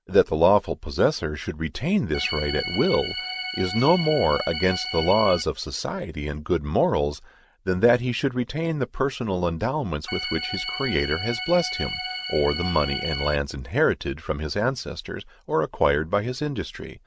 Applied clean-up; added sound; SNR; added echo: none; Organ; 7 dB; none.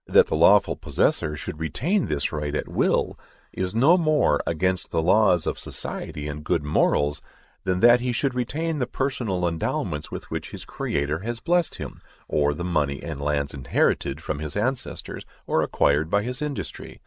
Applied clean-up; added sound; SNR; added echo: neural mask model Resemble Enhance denoiser.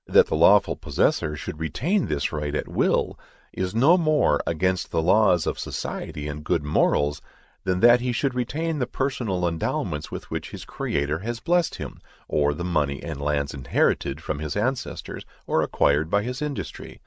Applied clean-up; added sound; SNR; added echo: none; none; none; none.